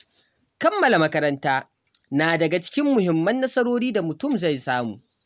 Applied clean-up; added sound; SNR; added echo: none; none; none; none.